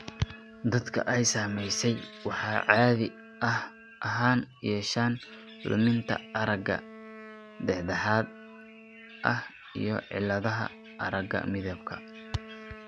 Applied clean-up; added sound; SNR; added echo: none; Wind instrument, woodwind instrument; 19 dB; none.